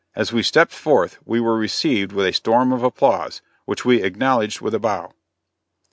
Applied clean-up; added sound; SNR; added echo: none; none; none; none.